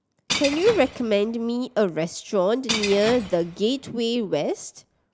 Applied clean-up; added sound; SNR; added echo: none; Shatter / Crushing; 10 dB; none.